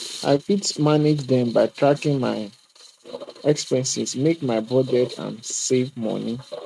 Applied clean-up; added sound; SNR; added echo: neural mask model RNNoise.